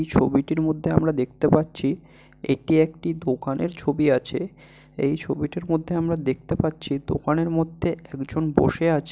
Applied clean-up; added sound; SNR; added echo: none; none; none; none.